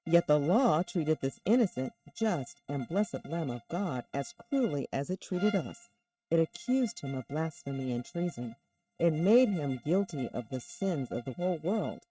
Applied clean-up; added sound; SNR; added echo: neural mask model RNNoise.